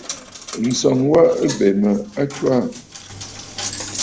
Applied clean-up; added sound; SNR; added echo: none; Coin (dropping); 13 dB; none.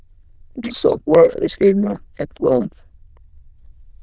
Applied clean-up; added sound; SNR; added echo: neural diffusion model UNIVERSE++.